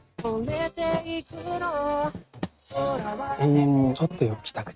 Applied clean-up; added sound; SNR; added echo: neural mask model RNNoise.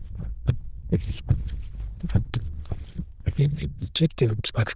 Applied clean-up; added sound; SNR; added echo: neural diffusion model UNIVERSE++.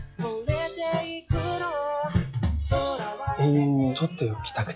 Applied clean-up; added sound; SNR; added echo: classical method log-MMSE.